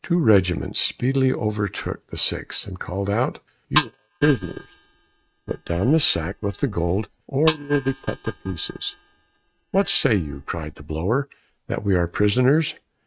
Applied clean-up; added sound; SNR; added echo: neural mask model RNNoise.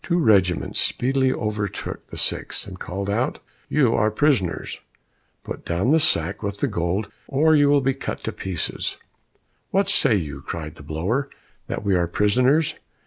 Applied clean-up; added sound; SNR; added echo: none; none; none; none.